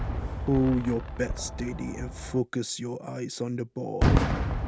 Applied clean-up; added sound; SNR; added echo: none; Fireworks; -1 dB; none.